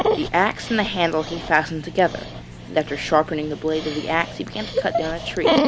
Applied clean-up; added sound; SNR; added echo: none; Dog; 3 dB; none.